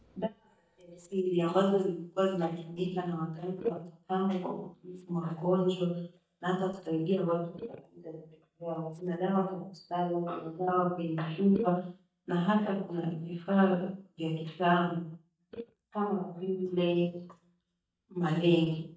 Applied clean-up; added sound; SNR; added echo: neural mask model DeepFilterNet 3.